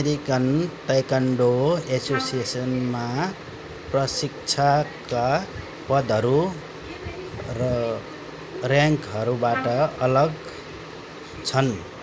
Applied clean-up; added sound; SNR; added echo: none; Trumpet; 11 dB; none.